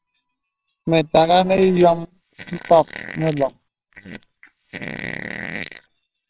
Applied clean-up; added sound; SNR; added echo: neural separator model SepFormer WHAMR!.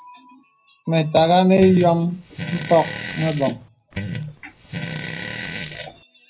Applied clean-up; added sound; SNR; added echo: none; Fart; 9 dB; reverberation time 0.4 s.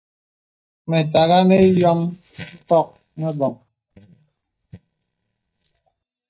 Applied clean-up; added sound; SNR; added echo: neural mask model DeepFilterNet 3.